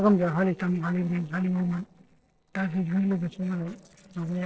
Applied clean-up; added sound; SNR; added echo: neural separator model SepFormer DNS4.